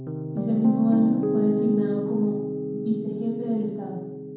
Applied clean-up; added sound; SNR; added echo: none; Piano; 2 dB; reverberation time 0.9 s.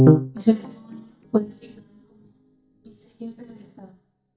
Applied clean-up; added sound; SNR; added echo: neural mask model DeepFilterNet 3.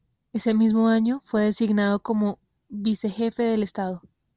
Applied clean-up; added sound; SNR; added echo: none; none; none; none.